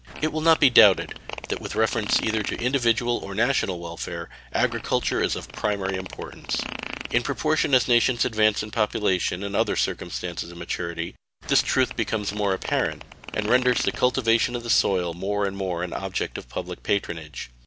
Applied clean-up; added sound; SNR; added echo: none; Fart; 13 dB; none.